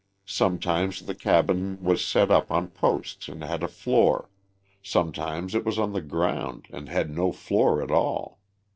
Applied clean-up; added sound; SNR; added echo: neural separator model SepFormer DNS4.